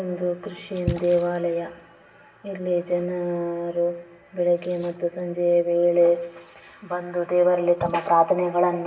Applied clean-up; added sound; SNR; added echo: none; Splash, splatter; 18 dB; reverberation time 0.8 s.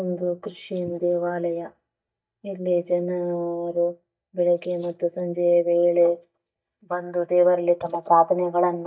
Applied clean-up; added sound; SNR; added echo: neural mask model DeepFilterNet 3.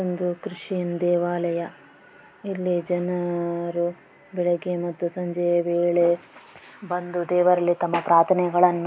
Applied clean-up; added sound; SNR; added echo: none; none; none; none.